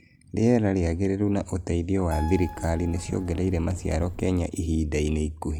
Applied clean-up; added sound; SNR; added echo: none; Keyboard (musical); 14 dB; none.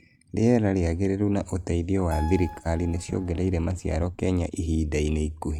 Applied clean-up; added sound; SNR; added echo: neural mask model RNNoise.